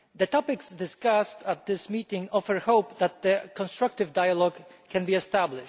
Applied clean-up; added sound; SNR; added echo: none; none; none; none.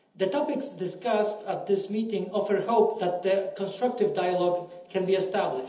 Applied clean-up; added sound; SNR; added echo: none; none; none; reverberation time 1.2 s.